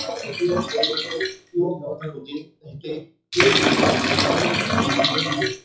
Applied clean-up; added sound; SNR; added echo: classical method WPE with log-MMSE.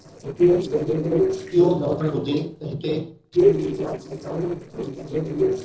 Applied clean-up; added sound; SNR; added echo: neural separator model SepFormer DNS4.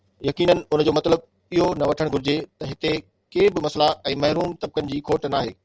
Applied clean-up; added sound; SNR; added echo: none; none; none; none.